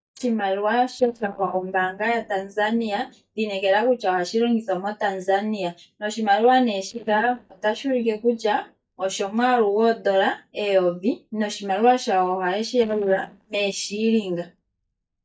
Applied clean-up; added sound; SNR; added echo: neural mask model DeepFilterNet 3.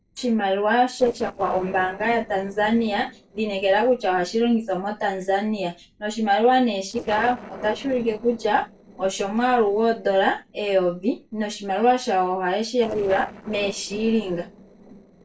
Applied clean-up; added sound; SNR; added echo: neural separator model SepFormer DNS4.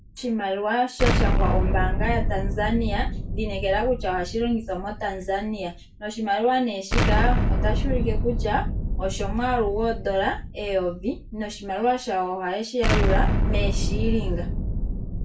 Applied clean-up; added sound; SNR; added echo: none; Explosion; -2 dB; reverberation time 0.2 s.